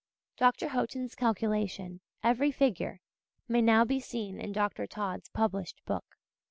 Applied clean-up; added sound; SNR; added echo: none; none; none; none.